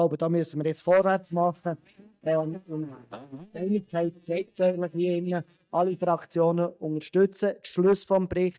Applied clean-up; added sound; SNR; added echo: neural mask model DeepFilterNet 3.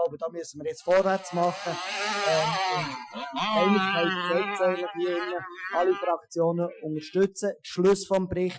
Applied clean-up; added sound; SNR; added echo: classical method Wiener filter.